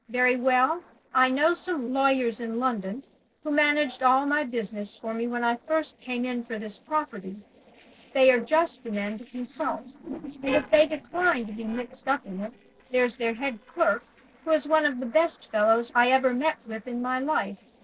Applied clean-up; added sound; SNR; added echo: neural separator model SepFormer DNS4.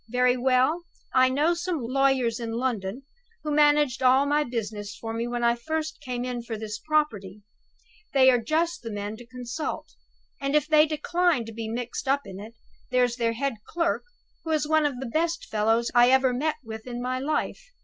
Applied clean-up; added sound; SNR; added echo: none; none; none; none.